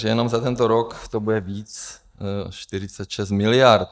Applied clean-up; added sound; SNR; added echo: neural mask model DeepFilterNet 3.